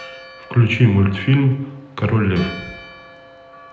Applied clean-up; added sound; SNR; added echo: none; Church bell; 19 dB; reverberation time 0.7 s.